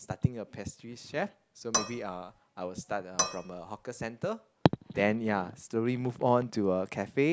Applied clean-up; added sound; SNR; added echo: none; Cutlery, silverware / Dishes, pots, and pans; 3 dB; none.